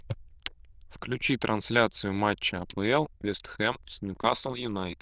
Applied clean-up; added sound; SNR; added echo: neural diffusion model UNIVERSE++.